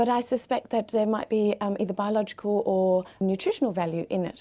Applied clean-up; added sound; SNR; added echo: none; none; none; none.